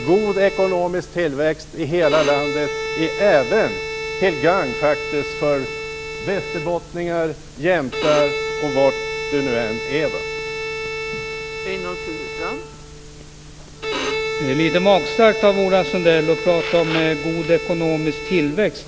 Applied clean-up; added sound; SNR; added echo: none; Bowed string instrument; 7 dB; none.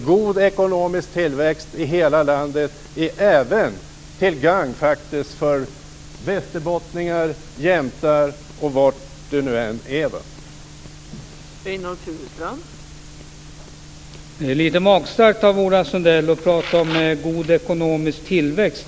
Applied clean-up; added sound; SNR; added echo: none; none; none; none.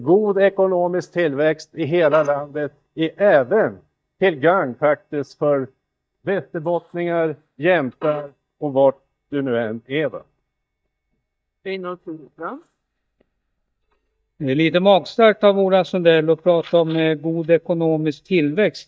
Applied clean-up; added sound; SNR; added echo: neural mask model DeepFilterNet 3.